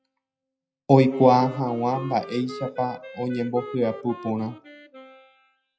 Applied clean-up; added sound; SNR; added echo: classical method WPE with log-MMSE.